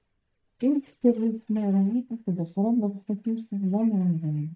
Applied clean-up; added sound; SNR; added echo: neural mask model DeepFilterNet 3.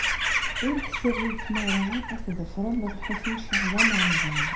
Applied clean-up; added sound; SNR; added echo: none; Bird vocalization, bird call, bird song / Crow; -2 dB; reverberation time 0.5 s.